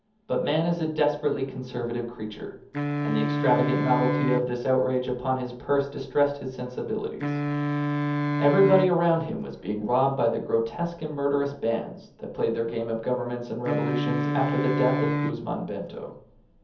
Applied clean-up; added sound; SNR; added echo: none; Wind instrument, woodwind instrument; 2 dB; reverberation time 0.7 s.